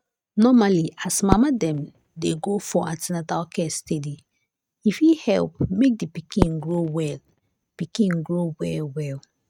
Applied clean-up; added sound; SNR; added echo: neural mask model RNNoise.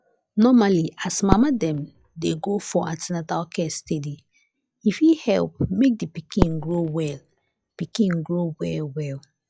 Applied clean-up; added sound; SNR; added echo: classical method log-MMSE.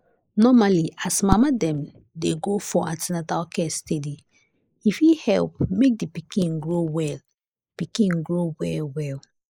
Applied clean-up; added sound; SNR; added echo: neural mask model Resemble Enhance denoiser.